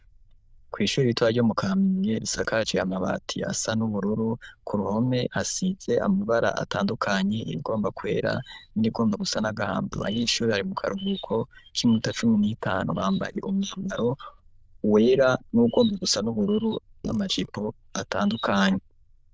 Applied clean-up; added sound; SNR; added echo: neural diffusion model UNIVERSE++.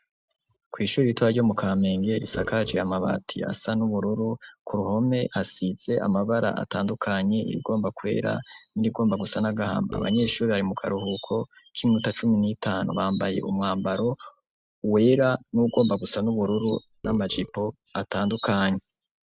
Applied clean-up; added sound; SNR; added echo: none; Burping, eructation; 16 dB; none.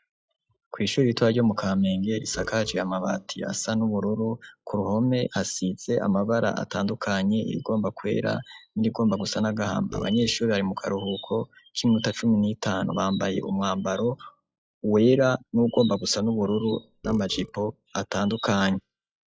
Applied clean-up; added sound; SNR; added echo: classical method log-MMSE.